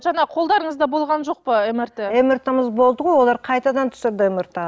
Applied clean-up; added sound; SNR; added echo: none; none; none; none.